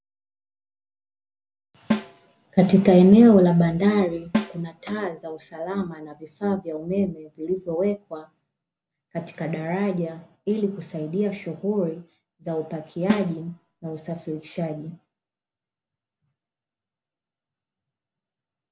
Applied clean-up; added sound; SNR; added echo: none; Snare drum; 7 dB; none.